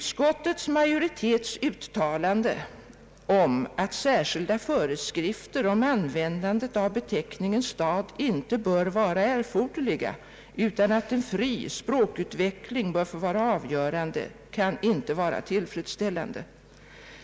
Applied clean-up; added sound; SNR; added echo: none; none; none; none.